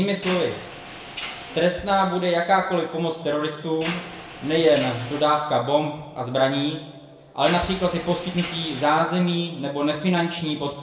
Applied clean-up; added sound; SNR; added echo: none; Mechanisms; 14 dB; reverberation time 0.9 s.